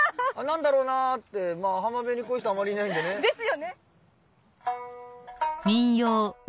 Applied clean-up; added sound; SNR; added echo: none; none; none; none.